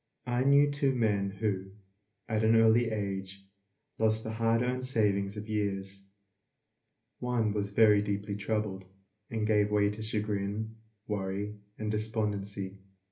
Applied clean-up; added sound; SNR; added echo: none; none; none; reverberation time 0.3 s.